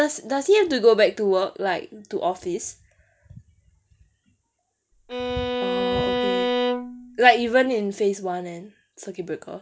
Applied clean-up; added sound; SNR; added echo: none; Bowed string instrument; 1 dB; none.